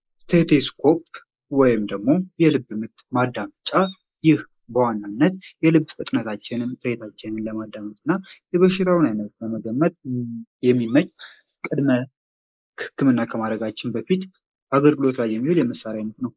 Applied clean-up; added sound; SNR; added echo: neural mask model Resemble Enhance denoiser.